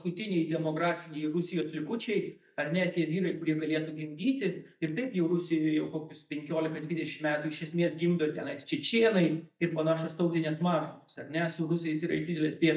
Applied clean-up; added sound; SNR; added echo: neural mask model DeepFilterNet 3.